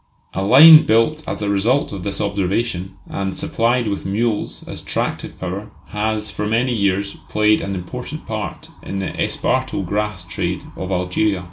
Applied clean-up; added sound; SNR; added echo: none; none; none; none.